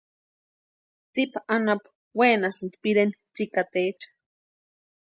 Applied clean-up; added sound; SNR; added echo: none; none; none; none.